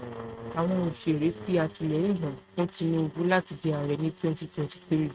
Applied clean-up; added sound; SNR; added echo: neural mask model RNNoise.